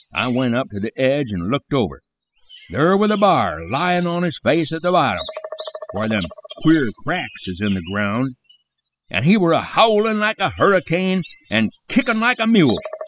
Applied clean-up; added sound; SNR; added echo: classical method spectral subtraction.